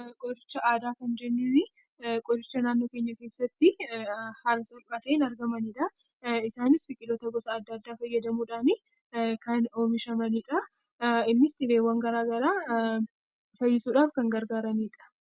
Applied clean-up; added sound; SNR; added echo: none; none; none; none.